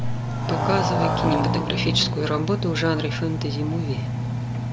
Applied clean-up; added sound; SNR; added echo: none; Motorcycle + Engine; -1 dB; none.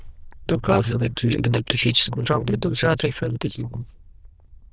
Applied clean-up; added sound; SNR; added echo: neural diffusion model UNIVERSE++.